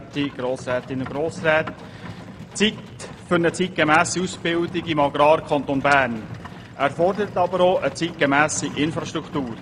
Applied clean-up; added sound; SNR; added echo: none; Livestock, farm animals, working animals; 15 dB; none.